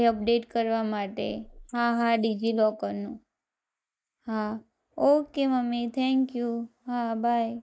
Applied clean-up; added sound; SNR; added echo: neural mask model Resemble Enhance denoiser.